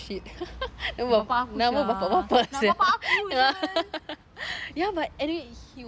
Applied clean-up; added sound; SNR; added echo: none; none; none; none.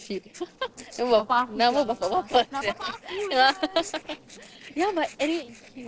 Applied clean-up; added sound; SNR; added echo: neural separator model SepFormer DNS4.